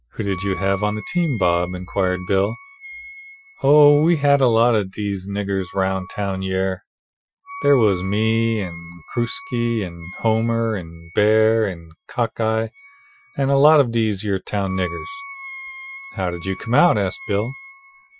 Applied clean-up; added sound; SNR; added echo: classical method Wiener filter.